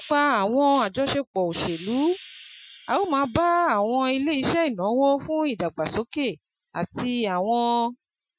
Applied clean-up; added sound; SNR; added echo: classical method Wiener filter.